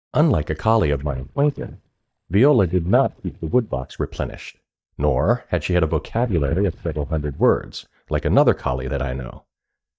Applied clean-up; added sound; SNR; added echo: neural mask model DeepFilterNet 3.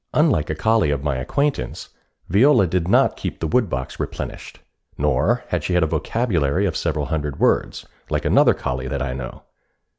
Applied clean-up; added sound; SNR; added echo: none; none; none; none.